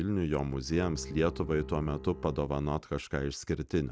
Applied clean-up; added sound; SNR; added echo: none; Bowed string instrument; 13 dB; none.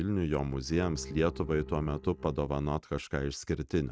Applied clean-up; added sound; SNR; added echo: neural mask model RNNoise.